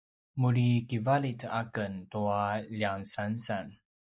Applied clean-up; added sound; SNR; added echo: neural mask model Resemble Enhance denoiser.